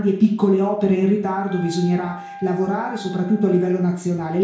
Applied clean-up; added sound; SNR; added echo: none; Wind instrument, woodwind instrument; 19 dB; reverberation time 0.6 s.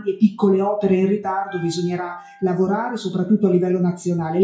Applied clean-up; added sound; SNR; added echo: classical method WPE with log-MMSE.